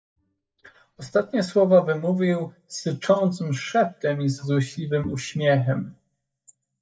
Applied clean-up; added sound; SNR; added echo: neural mask model DeepFilterNet 3.